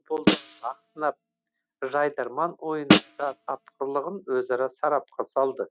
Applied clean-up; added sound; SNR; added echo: neural mask model RNNoise.